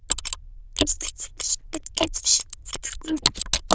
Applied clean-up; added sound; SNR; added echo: neural diffusion model UNIVERSE++.